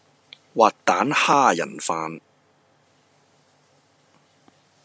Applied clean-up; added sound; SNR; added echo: none; none; none; none.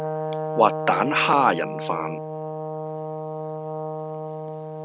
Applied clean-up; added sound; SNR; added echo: none; Brass instrument; 4 dB; none.